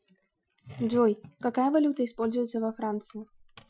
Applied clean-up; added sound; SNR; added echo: classical method Wiener filter.